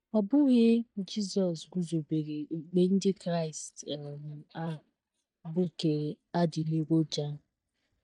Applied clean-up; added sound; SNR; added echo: neural mask model DeepFilterNet 3.